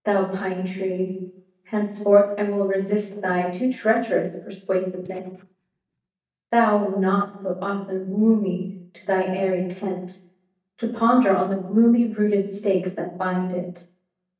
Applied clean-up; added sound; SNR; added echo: neural mask model DeepFilterNet 3.